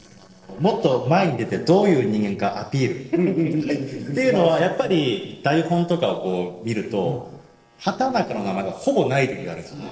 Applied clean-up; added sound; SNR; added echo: neural separator model SepFormer DNS4.